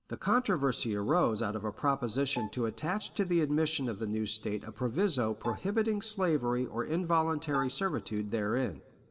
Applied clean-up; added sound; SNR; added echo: none; Bowed string instrument; 17 dB; reverberation time 0.6 s.